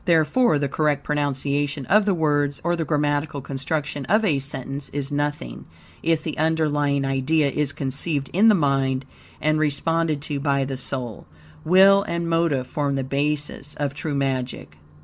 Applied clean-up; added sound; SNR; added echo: none; none; none; none.